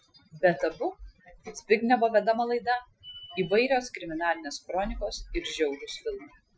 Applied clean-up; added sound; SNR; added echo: classical method Wiener filter.